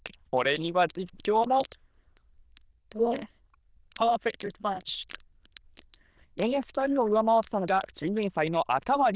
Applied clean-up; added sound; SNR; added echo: neural diffusion model UNIVERSE++.